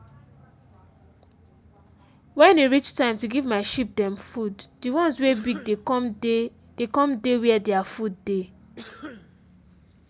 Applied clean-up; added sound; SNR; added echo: none; Cough; 20 dB; none.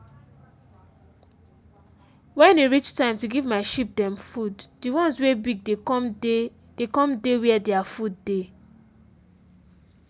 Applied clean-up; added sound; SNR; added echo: none; none; none; none.